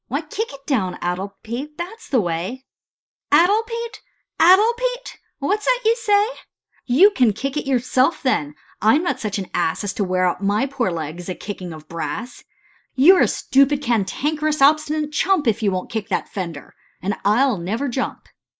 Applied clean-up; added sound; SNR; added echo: neural mask model Resemble Enhance denoiser.